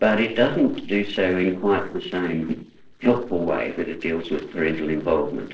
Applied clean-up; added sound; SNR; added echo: neural separator model SepFormer DNS4.